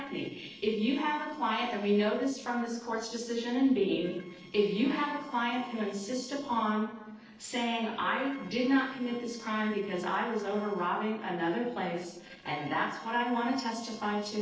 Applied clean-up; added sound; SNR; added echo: neural separator model SepFormer DNS4.